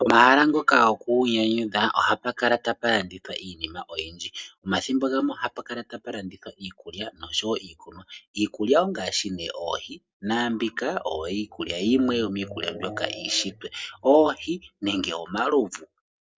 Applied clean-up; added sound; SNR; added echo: none; none; none; none.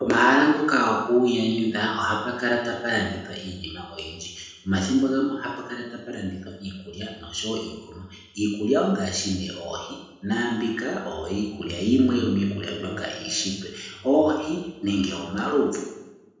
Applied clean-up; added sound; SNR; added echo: none; none; none; reverberation time 1.0 s.